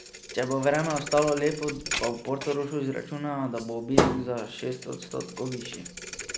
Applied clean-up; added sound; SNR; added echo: none; Thump, thud; 4 dB; none.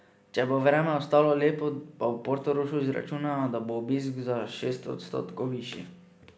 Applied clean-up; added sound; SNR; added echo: none; none; none; none.